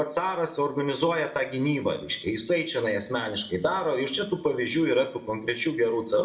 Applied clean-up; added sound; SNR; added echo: none; none; none; reverberation time 0.7 s.